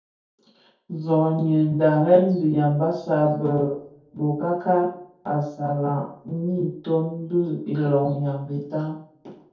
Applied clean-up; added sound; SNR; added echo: none; none; none; reverberation time 0.6 s.